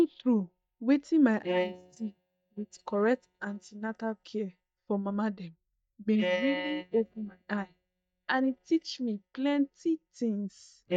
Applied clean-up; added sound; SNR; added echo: neural mask model DeepFilterNet 3.